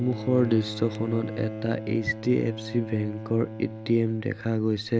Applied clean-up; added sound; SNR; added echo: none; Bowed string instrument; 10 dB; none.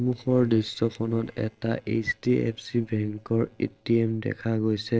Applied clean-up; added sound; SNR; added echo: neural separator model SepFormer DNS4.